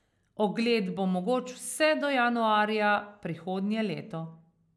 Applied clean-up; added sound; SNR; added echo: none; none; none; none.